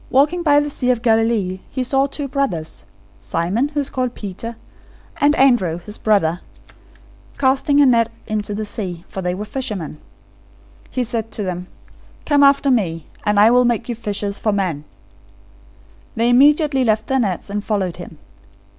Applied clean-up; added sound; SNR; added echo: none; none; none; none.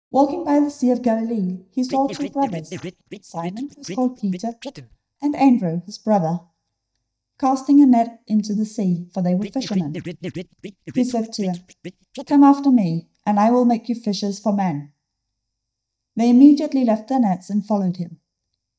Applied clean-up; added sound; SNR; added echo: neural mask model DeepFilterNet 3.